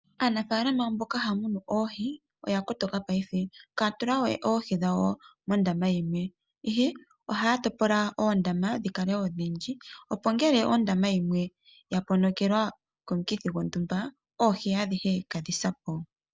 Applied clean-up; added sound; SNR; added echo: none; none; none; none.